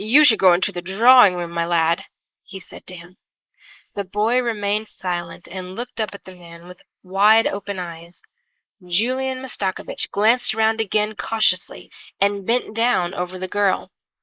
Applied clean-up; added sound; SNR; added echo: neural mask model Resemble Enhance denoiser.